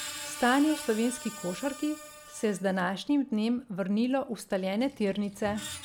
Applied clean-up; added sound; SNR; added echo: none; Screech; 14 dB; none.